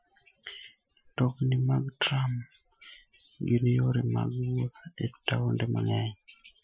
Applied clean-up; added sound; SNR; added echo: classical method Wiener filter.